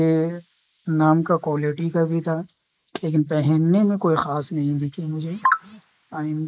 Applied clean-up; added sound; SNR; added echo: neural mask model Resemble Enhance denoiser.